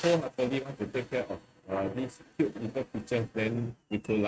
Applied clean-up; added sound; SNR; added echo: neural mask model RNNoise.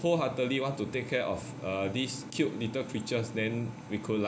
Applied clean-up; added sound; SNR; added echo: none; none; none; none.